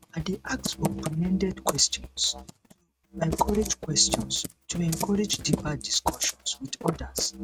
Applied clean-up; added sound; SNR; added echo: neural mask model RNNoise.